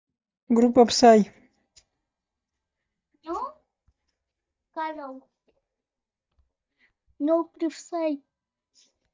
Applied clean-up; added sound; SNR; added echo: neural mask model DeepFilterNet 3.